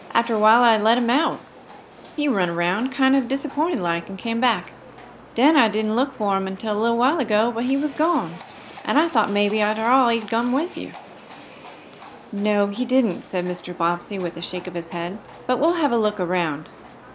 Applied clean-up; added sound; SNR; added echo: none; Livestock, farm animals, working animals; 19 dB; none.